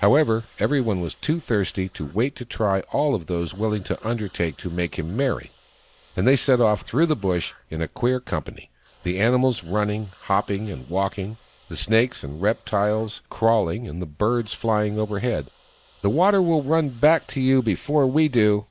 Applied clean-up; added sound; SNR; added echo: neural mask model Resemble Enhance denoiser.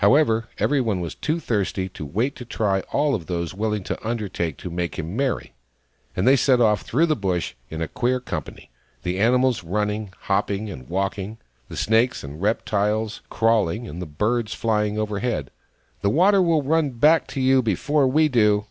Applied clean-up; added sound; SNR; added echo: none; none; none; none.